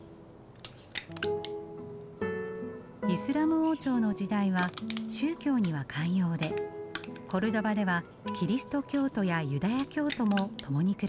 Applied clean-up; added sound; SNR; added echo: none; Crushing; 17 dB; none.